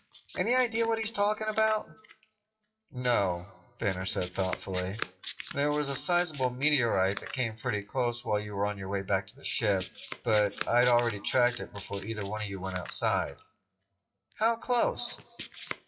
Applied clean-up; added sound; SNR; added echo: classical method WPE with log-MMSE.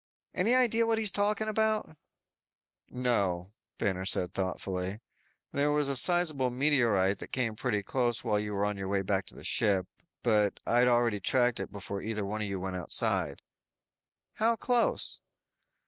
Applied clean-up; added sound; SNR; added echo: none; none; none; none.